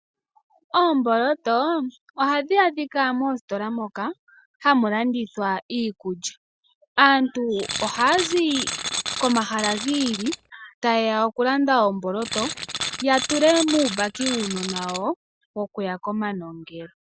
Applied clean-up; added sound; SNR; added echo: none; Tools; 6 dB; none.